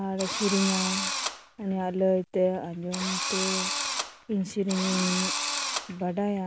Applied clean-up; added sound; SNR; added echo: none; Engine / Drill; 1 dB; none.